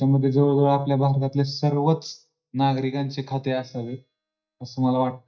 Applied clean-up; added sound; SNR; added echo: neural mask model DeepFilterNet 3.